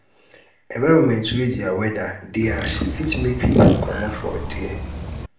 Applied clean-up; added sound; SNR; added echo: none; Bird; 8 dB; reverberation time 0.5 s.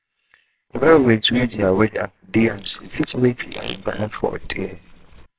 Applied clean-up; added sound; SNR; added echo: neural separator model SepFormer WHAMR!.